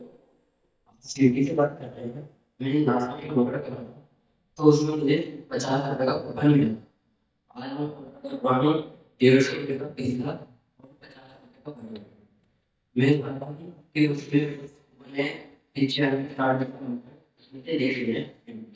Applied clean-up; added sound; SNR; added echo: neural mask model DeepFilterNet 3.